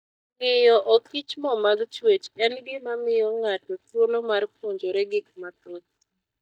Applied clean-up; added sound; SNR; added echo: neural mask model DeepFilterNet 3.